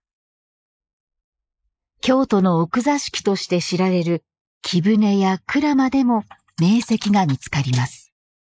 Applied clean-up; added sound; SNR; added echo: neural mask model Resemble Enhance denoiser.